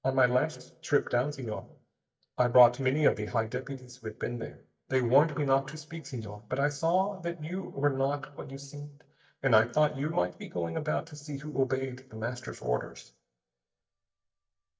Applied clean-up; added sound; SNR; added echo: neural mask model DeepFilterNet 3.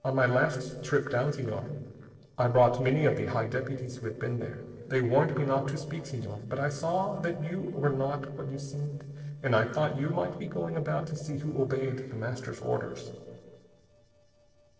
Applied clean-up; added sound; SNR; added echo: neural separator model SepFormer DNS4.